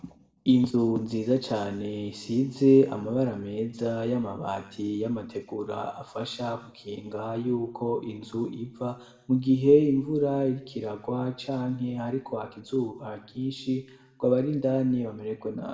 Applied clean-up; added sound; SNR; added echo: none; none; none; reverberation time 0.7 s.